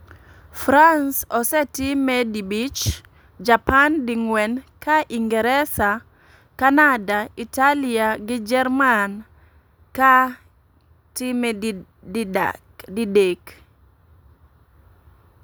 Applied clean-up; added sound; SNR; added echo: none; none; none; none.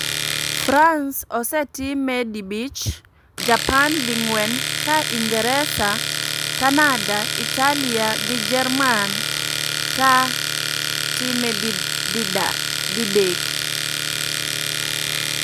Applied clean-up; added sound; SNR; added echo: none; Domestic sounds, home sounds; 1 dB; none.